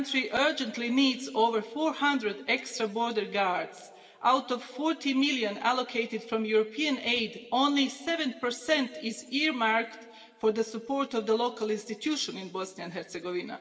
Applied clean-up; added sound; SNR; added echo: none; none; none; reverberation time 1.3 s.